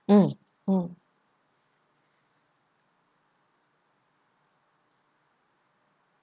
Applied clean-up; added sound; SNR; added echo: none; none; none; none.